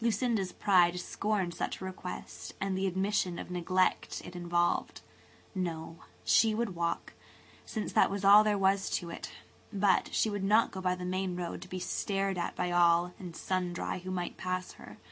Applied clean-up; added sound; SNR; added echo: none; none; none; none.